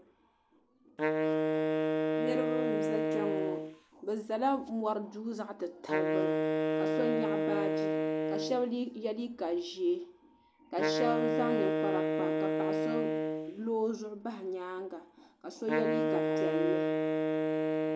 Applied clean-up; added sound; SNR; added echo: none; Wind instrument, woodwind instrument; -4 dB; none.